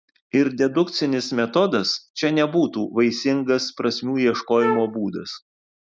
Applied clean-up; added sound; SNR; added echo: none; Wind instrument, woodwind instrument; 6 dB; none.